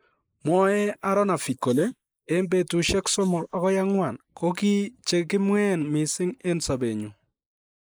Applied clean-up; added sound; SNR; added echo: neural mask model Resemble Enhance denoiser.